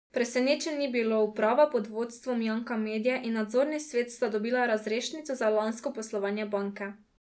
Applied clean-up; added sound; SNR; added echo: none; none; none; none.